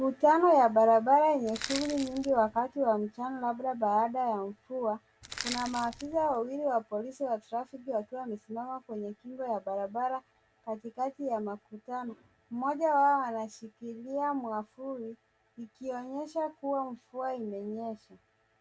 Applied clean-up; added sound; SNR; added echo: none; Crushing; 10 dB; none.